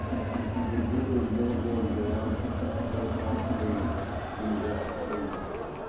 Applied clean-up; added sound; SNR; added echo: none; Crowd; -3 dB; reverberation time 1.0 s.